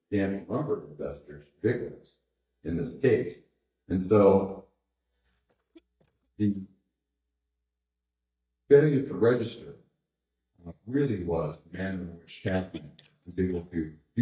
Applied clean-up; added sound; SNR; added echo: neural mask model DeepFilterNet 3.